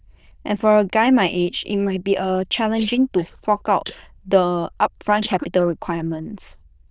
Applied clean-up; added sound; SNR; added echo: neural diffusion model UNIVERSE++.